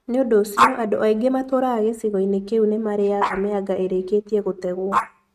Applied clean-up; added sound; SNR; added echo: neural mask model RNNoise.